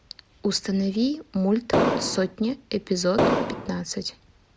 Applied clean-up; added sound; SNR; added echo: none; Explosion; -4 dB; none.